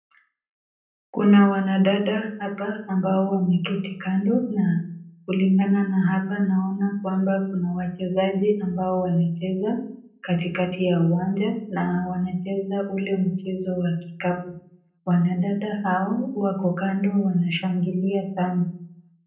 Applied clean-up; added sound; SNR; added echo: none; none; none; reverberation time 0.6 s.